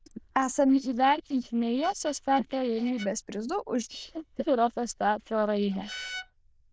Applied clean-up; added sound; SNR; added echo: neural diffusion model UNIVERSE++.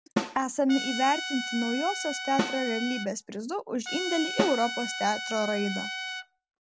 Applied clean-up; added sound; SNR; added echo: none; Trumpet + Snare drum; 4 dB; none.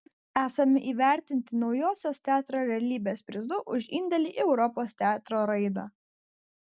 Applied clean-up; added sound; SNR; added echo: none; none; none; none.